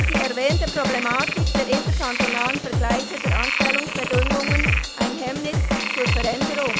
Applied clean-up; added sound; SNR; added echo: none; Drum / Drum kit + Frog; -4 dB; none.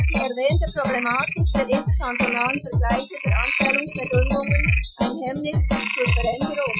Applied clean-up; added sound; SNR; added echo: classical method Wiener filter.